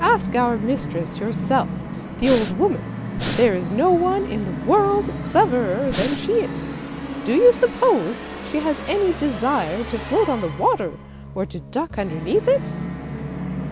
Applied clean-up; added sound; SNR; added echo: none; Musical instrument + Breathing; 7 dB; none.